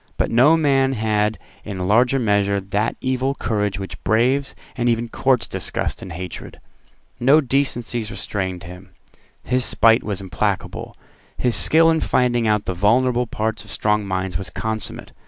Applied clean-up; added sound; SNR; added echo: none; none; none; none.